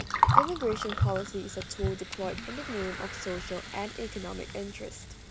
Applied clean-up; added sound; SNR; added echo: none; Gurgling; -4 dB; none.